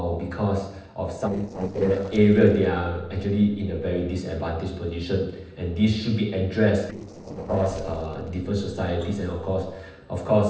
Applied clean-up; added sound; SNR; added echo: neural separator model SepFormer DNS4.